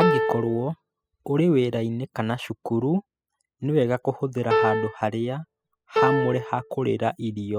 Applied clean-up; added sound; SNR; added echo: classical method spectral subtraction.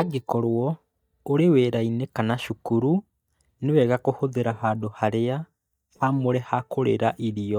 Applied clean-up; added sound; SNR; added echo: neural mask model DeepFilterNet 3.